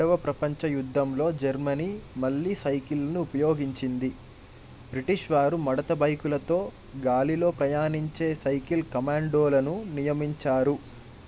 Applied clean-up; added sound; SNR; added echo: none; none; none; none.